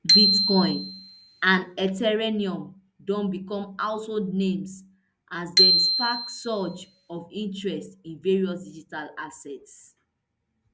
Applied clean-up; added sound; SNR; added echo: none; Bicycle bell; -3 dB; none.